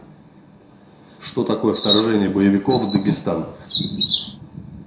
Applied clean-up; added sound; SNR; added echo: none; Chirp, tweet; -1 dB; reverberation time 0.5 s.